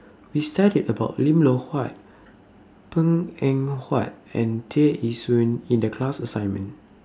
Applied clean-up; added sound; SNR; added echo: none; none; none; none.